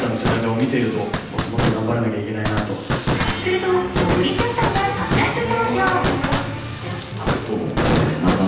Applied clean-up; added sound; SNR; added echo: none; Fireworks; 2 dB; reverberation time 0.9 s.